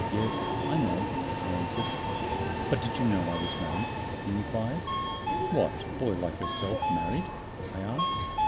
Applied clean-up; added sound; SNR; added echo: none; Subway, metro, underground; -1 dB; none.